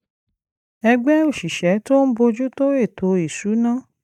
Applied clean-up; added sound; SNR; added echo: neural mask model DeepFilterNet 3.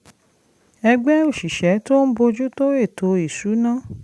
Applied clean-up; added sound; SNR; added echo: none; none; none; none.